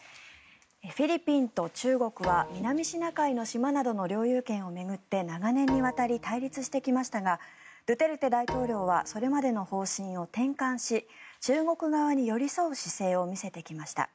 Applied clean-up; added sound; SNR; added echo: none; Bowed string instrument; 15 dB; none.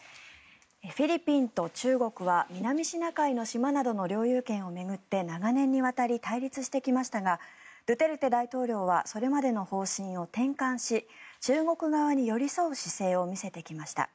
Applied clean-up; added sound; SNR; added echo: none; none; none; none.